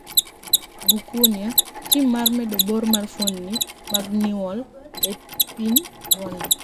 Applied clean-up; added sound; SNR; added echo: none; Mechanisms; -1 dB; none.